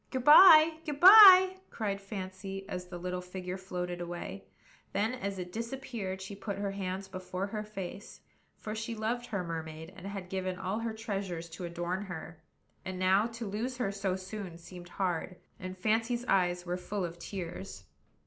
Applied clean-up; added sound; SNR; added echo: none; none; none; none.